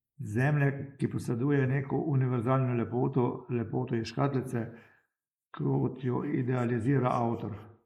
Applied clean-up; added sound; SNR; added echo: neural mask model Resemble Enhance denoiser.